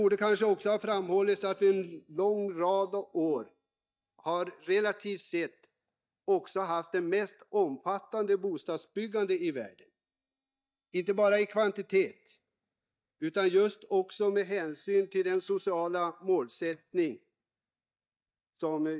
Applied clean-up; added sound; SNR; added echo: neural mask model DeepFilterNet 3.